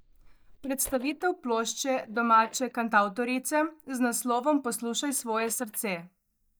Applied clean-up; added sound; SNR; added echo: neural mask model DeepFilterNet 3.